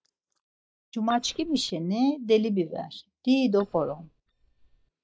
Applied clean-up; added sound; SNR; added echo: neural mask model DeepFilterNet 3.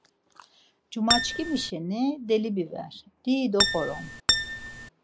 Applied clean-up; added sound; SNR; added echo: none; Acoustic guitar; -2 dB; none.